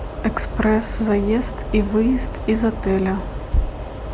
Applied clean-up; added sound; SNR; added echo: none; none; none; none.